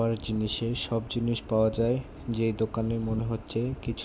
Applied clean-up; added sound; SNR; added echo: none; none; none; none.